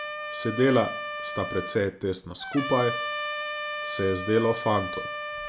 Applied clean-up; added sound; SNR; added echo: none; Trumpet; 6 dB; none.